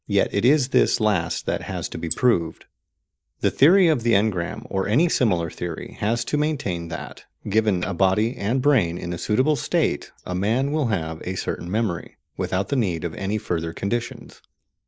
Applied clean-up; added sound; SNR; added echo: neural mask model Resemble Enhance denoiser.